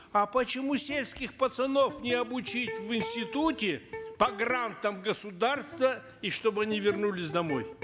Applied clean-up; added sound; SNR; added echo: none; Electric guitar; 14 dB; none.